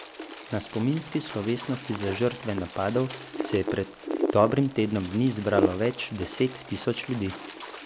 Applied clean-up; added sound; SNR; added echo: none; Wind; 7 dB; none.